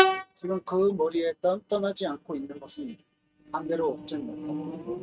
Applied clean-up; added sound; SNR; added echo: neural mask model RNNoise.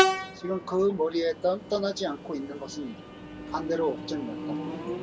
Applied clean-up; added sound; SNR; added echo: none; Train; 2 dB; none.